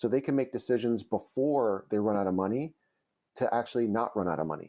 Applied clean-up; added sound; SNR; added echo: none; none; none; none.